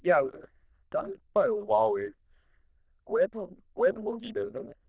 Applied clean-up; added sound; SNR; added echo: neural diffusion model UNIVERSE++.